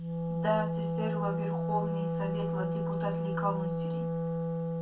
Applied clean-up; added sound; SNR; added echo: none; Wind instrument, woodwind instrument; -5 dB; reverberation time 0.2 s.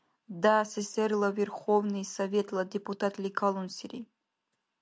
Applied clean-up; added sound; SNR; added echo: none; none; none; none.